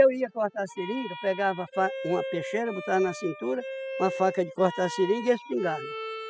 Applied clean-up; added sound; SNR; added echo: classical method spectral subtraction.